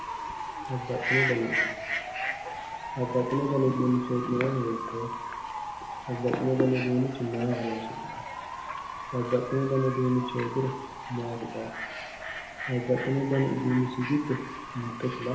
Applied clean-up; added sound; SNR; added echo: none; Bird / Fowl; 6 dB; reverberation time 0.8 s.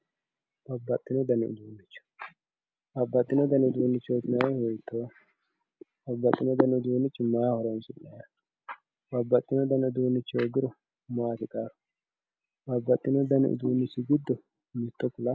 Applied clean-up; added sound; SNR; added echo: none; none; none; none.